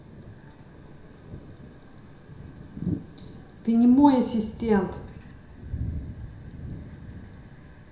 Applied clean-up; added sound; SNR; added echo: none; Thunder / Rain; 12 dB; reverberation time 0.7 s.